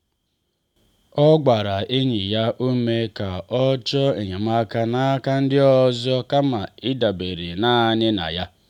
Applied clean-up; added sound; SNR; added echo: none; none; none; none.